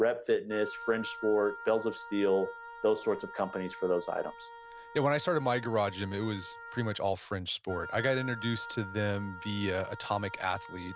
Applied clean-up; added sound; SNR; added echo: none; Wind instrument, woodwind instrument; 14 dB; none.